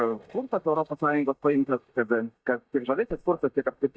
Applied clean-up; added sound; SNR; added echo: neural mask model DeepFilterNet 3.